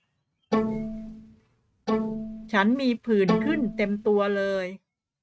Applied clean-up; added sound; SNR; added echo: neural mask model RNNoise.